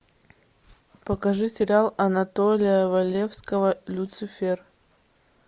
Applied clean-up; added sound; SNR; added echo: none; none; none; none.